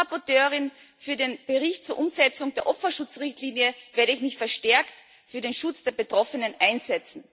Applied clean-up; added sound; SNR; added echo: none; none; none; none.